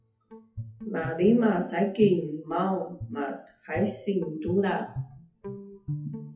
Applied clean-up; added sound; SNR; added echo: classical method WPE with log-MMSE.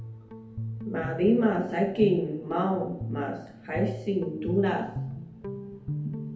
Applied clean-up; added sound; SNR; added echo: none; Guitar; 8 dB; reverberation time 2.1 s.